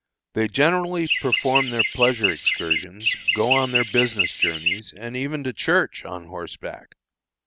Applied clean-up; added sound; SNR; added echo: none; Chirp, tweet; -5 dB; none.